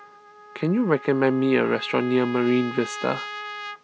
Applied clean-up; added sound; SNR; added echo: none; Trumpet; 13 dB; none.